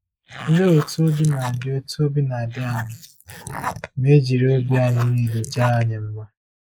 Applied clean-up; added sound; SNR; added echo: neural mask model Resemble Enhance denoiser.